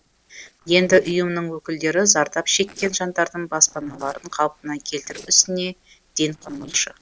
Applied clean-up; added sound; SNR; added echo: neural separator model SepFormer DNS4.